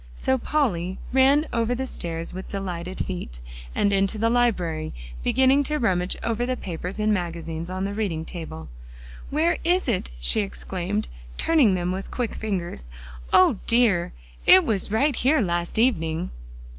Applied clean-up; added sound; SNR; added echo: none; none; none; none.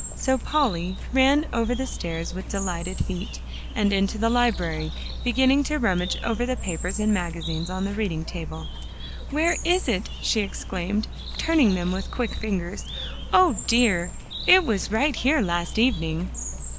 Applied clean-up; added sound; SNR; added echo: none; Bird; 11 dB; none.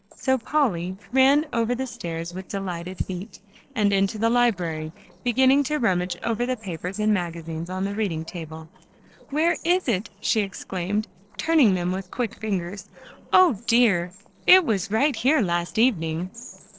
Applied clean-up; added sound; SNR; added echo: neural separator model SepFormer DNS4.